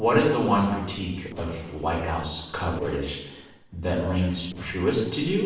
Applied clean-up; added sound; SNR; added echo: neural separator model SepFormer DNS4.